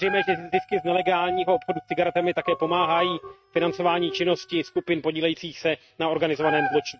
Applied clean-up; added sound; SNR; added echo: neural mask model RNNoise.